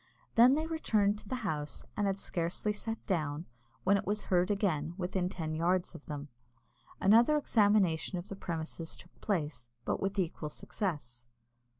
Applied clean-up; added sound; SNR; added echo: none; none; none; none.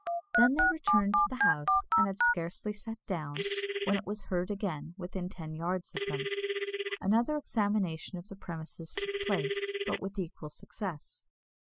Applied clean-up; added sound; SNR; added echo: classical method spectral subtraction.